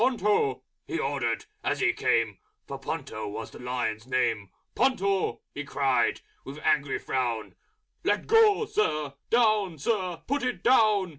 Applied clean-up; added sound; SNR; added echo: none; none; none; none.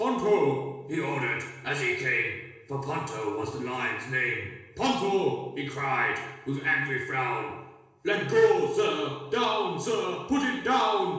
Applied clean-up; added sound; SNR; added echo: none; none; none; reverberation time 1.1 s.